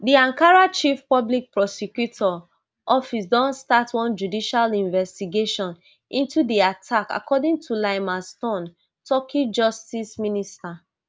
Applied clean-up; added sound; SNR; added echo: none; none; none; none.